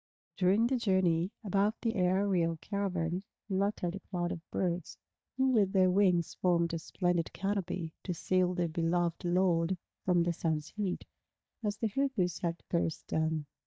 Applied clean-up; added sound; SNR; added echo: neural mask model DeepFilterNet 3.